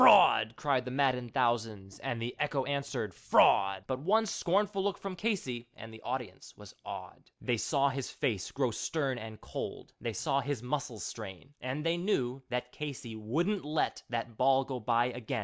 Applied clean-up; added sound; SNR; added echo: none; none; none; none.